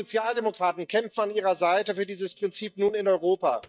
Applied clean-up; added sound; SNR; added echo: neural mask model DeepFilterNet 3.